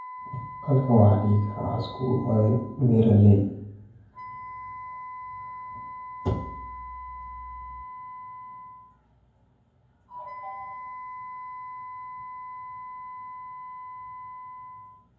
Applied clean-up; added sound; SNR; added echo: none; Wind instrument, woodwind instrument; 13 dB; reverberation time 0.9 s.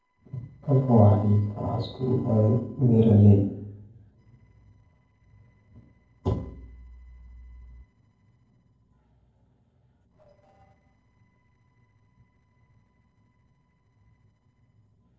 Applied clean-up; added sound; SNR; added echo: neural separator model SepFormer DNS4.